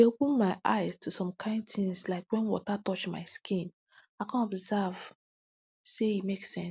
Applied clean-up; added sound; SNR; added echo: none; none; none; none.